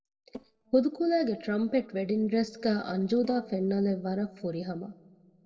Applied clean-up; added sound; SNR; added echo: neural separator model SepFormer DNS4.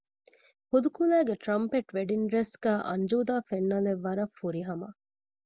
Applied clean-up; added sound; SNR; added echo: none; none; none; none.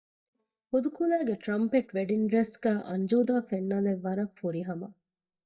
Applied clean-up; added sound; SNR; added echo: neural mask model DeepFilterNet 3.